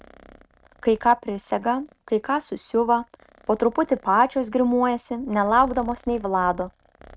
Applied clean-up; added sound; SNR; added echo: neural mask model RNNoise.